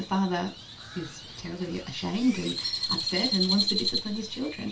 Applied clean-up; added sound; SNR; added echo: none; Crow; 3 dB; reverberation time 0.2 s.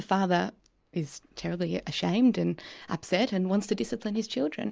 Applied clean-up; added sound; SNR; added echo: none; none; none; none.